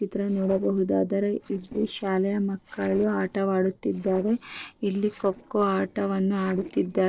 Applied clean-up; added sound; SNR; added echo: neural separator model SepFormer DNS4.